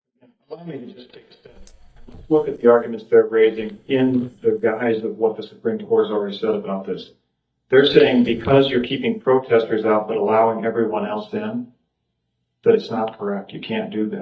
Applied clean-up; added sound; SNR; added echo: neural mask model DeepFilterNet 3.